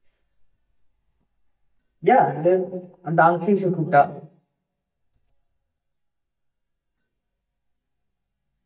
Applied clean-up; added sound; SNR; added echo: neural mask model DeepFilterNet 3.